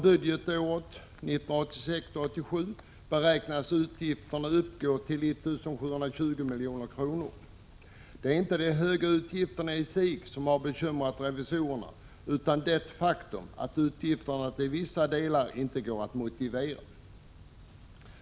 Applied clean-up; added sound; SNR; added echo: none; none; none; none.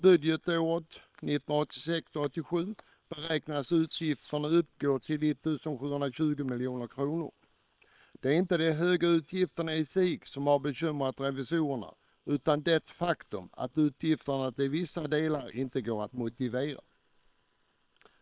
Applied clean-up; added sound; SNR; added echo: neural separator model SepFormer WHAM!.